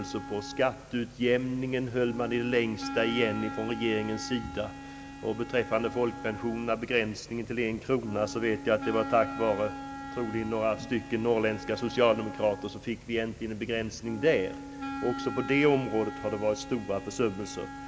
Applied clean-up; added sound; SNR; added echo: none; Wind instrument, woodwind instrument; 11 dB; none.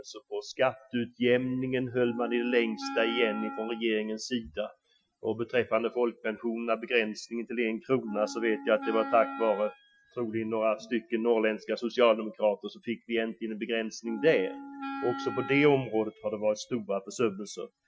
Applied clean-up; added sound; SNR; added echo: classical method Wiener filter.